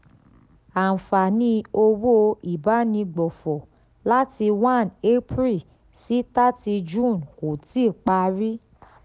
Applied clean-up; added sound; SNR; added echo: none; none; none; none.